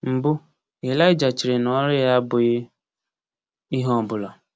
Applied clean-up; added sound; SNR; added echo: none; none; none; none.